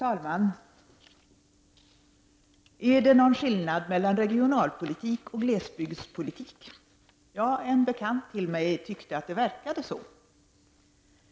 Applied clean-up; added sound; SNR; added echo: none; none; none; none.